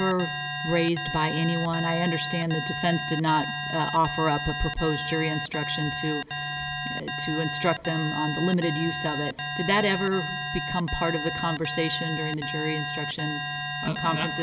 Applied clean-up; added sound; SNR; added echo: none; Alarm; 3 dB; none.